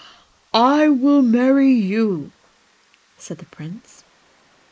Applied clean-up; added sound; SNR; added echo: neural mask model Resemble Enhance denoiser.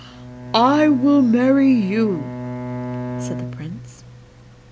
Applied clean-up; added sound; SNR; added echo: none; Bowed string instrument; 11 dB; none.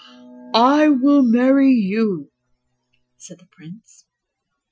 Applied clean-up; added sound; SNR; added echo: classical method Wiener filter.